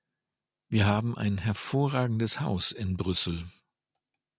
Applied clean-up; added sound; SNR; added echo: none; none; none; none.